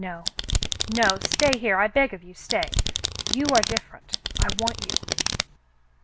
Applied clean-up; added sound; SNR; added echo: none; Domestic sounds, home sounds; 0 dB; none.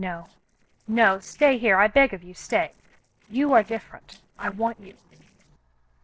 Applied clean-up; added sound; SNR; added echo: neural separator model SepFormer DNS4.